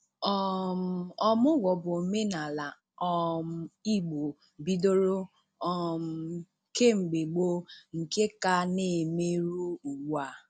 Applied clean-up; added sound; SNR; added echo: none; none; none; none.